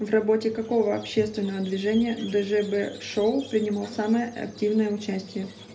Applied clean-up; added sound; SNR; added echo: none; Squeak; 19 dB; reverberation time 0.3 s.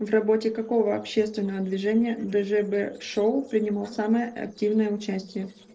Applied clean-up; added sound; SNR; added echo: neural separator model SepFormer DNS4.